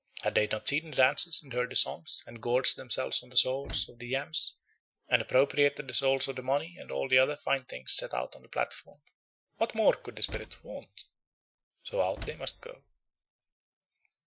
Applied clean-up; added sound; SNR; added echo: classical method Wiener filter.